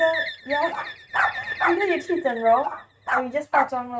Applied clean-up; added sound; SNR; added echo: neural mask model RNNoise.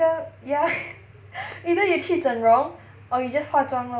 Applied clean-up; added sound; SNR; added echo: none; none; none; none.